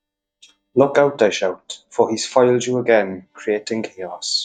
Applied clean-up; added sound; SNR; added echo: neural mask model DeepFilterNet 3.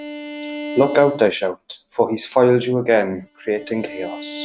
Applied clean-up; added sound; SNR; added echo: neural mask model RNNoise.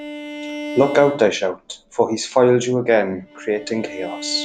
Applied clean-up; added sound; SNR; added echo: none; Bowed string instrument; 13 dB; none.